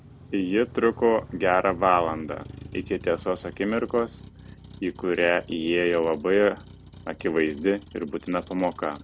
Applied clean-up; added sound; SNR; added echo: none; Motor vehicle (road); 18 dB; none.